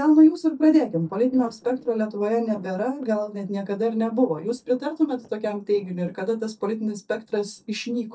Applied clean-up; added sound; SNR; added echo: neural mask model DeepFilterNet 3.